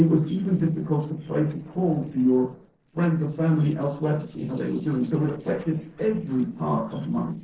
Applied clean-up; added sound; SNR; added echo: neural separator model SepFormer DNS4.